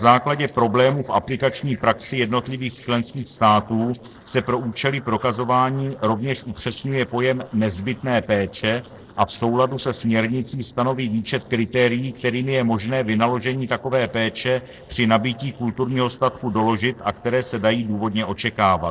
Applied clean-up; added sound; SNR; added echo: neural separator model SepFormer DNS4.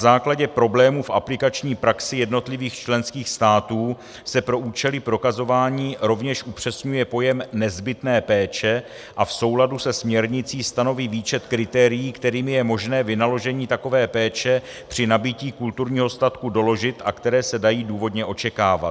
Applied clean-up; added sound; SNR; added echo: none; none; none; none.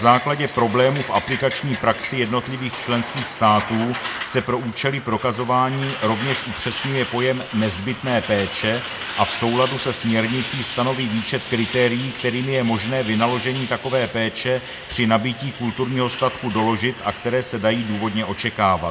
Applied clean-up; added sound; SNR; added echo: none; Truck; 10 dB; reverberation time 0.6 s.